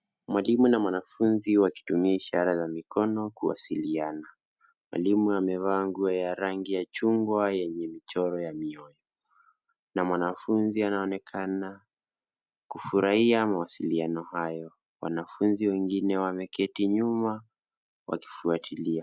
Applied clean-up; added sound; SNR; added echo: none; none; none; none.